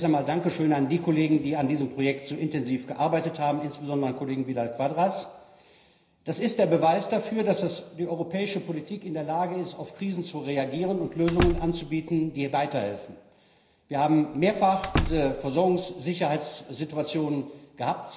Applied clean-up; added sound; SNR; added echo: none; Slam; 5 dB; reverberation time 0.9 s.